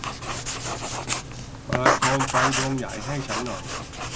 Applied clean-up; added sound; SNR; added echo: none; Writing; -4 dB; none.